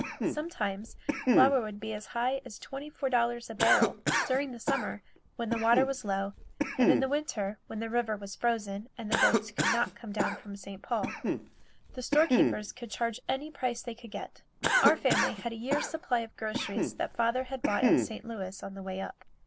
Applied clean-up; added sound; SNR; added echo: none; Cough; 1 dB; none.